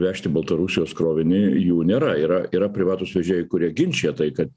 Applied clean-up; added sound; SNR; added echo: none; none; none; none.